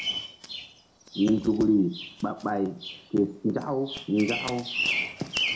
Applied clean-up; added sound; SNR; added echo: none; Bird vocalization, bird call, bird song; 6 dB; reverberation time 0.4 s.